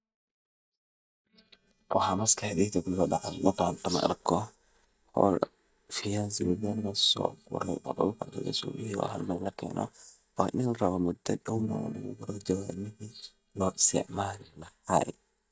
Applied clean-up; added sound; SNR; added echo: neural mask model DeepFilterNet 3.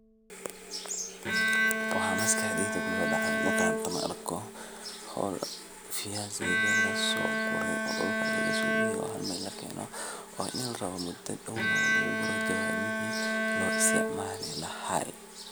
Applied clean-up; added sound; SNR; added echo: none; Bowed string instrument; -4 dB; none.